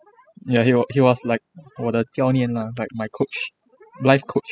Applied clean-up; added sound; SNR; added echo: classical method spectral subtraction.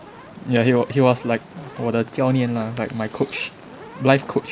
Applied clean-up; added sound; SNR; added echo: none; Fire; 19 dB; none.